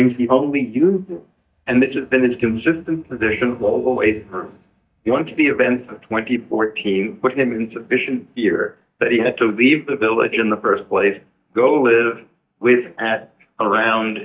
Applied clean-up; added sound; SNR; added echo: neural mask model DeepFilterNet 3.